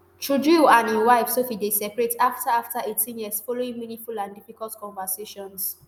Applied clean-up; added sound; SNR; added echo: none; none; none; none.